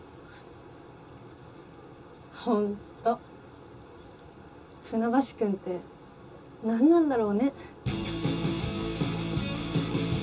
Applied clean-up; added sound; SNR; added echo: none; none; none; reverberation time 0.2 s.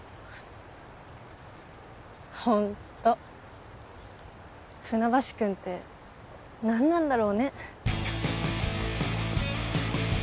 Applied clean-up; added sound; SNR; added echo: none; none; none; none.